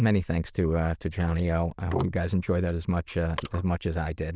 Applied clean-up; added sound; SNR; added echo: neural diffusion model UNIVERSE++.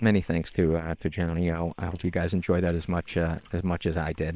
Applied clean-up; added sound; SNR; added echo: neural separator model SepFormer WHAM!.